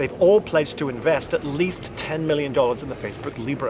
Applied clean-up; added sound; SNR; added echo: none; Vehicle; 14 dB; none.